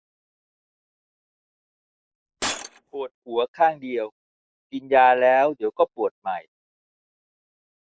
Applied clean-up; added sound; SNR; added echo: neural mask model Resemble Enhance denoiser.